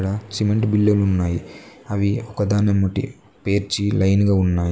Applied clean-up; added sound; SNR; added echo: none; none; none; none.